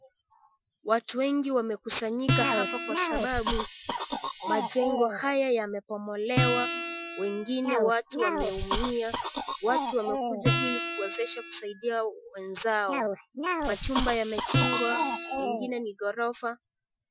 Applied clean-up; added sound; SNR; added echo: classical method Wiener filter.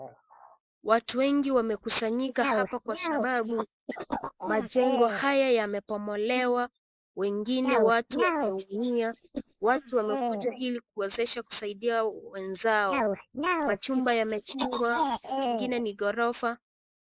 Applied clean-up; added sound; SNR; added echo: neural mask model Resemble Enhance denoiser.